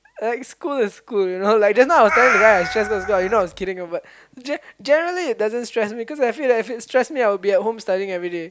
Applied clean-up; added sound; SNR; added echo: none; Meow; 3 dB; none.